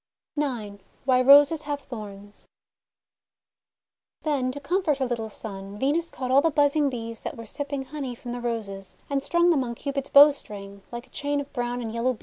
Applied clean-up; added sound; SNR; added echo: none; none; none; none.